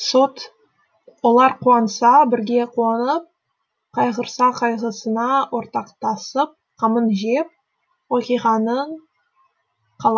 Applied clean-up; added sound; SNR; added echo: none; none; none; none.